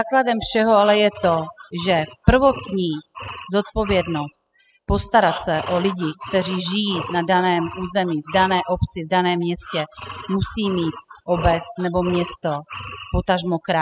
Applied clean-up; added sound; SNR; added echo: classical method spectral subtraction.